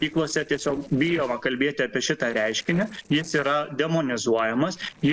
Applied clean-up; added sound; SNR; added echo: neural separator model SepFormer DNS4.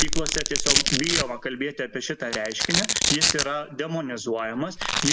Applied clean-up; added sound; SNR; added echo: none; Domestic sounds, home sounds; -3 dB; none.